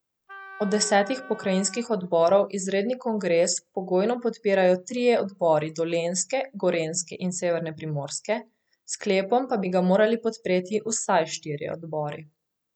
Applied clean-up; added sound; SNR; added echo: none; Wind instrument, woodwind instrument; 18 dB; none.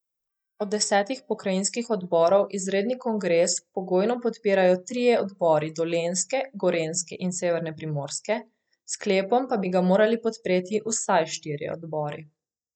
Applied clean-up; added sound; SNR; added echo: neural mask model DeepFilterNet 3.